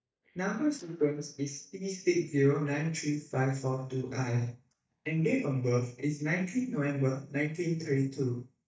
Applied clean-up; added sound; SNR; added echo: neural mask model DeepFilterNet 3.